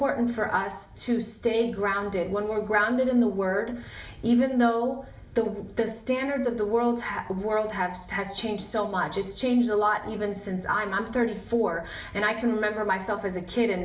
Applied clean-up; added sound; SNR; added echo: none; none; none; reverberation time 0.5 s.